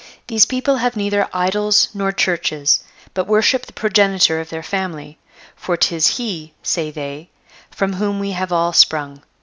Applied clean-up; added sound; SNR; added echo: none; none; none; none.